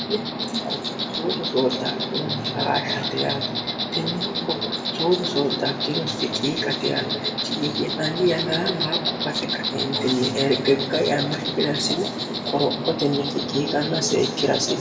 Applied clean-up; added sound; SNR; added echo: none; Insect; 2 dB; reverberation time 1.6 s.